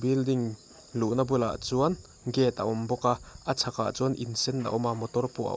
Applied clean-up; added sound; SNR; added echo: none; none; none; none.